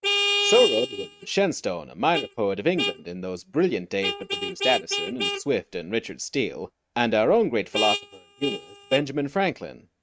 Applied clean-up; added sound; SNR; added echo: neural mask model RNNoise.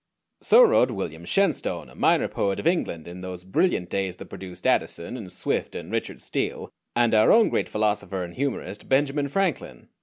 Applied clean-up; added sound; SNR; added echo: none; none; none; none.